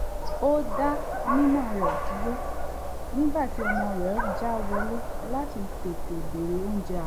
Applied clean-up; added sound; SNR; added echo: none; Dog; -1 dB; none.